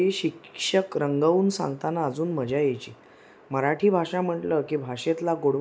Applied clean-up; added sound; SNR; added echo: none; none; none; none.